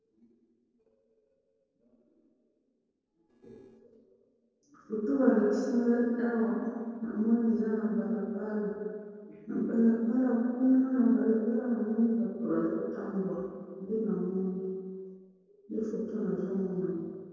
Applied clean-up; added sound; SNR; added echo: neural separator model SepFormer DNS4.